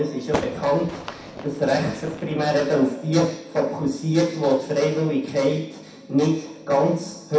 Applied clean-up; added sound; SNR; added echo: none; Fireworks; 12 dB; reverberation time 0.7 s.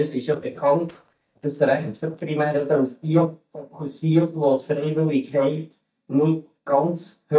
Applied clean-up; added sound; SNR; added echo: neural mask model DeepFilterNet 3.